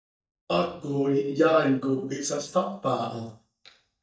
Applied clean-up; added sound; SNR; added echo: neural mask model DeepFilterNet 3.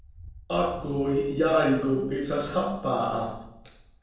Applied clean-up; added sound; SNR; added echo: none; Wind; 19 dB; reverberation time 0.6 s.